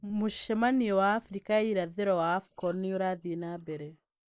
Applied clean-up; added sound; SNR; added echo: neural mask model Resemble Enhance denoiser.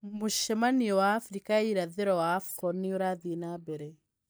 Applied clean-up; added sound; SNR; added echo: neural mask model DeepFilterNet 3.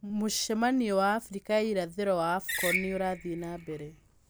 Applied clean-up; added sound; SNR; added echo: none; Screech; 6 dB; none.